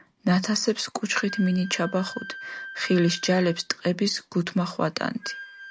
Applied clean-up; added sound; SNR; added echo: none; Wind instrument, woodwind instrument; 16 dB; none.